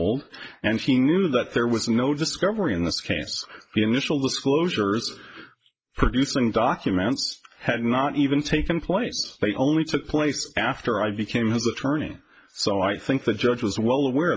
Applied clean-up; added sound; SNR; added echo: neural mask model Resemble Enhance denoiser.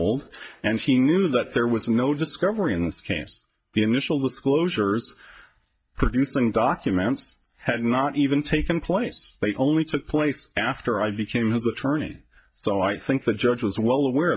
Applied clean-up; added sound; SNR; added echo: neural mask model DeepFilterNet 3.